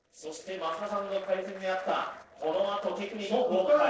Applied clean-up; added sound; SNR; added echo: neural separator model SepFormer DNS4.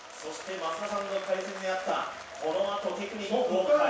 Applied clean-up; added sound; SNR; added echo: none; Applause; 16 dB; reverberation time 0.7 s.